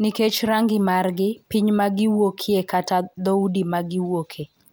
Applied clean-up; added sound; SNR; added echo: none; none; none; none.